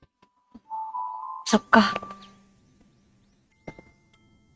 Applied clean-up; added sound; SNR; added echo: neural mask model RNNoise.